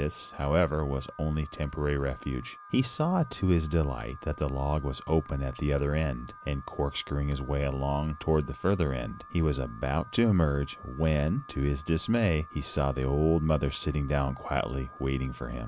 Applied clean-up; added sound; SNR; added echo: none; Alarm; 19 dB; none.